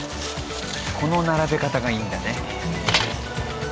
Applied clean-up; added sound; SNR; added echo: none; none; none; none.